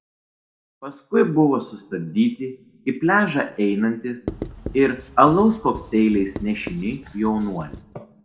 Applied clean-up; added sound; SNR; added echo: none; Writing; 14 dB; reverberation time 0.9 s.